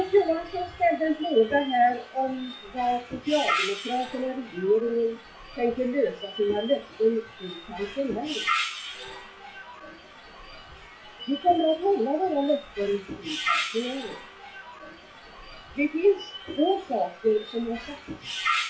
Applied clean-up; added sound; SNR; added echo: classical method WPE with log-MMSE.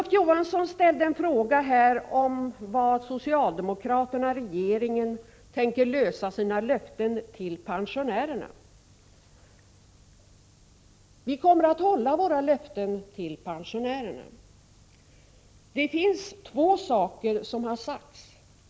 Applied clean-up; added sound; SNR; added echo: none; none; none; none.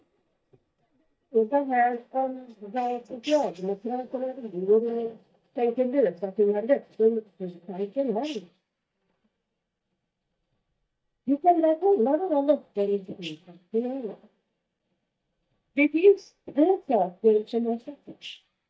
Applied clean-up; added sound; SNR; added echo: neural mask model DeepFilterNet 3.